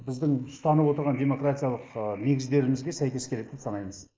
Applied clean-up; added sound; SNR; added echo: neural mask model Resemble Enhance denoiser.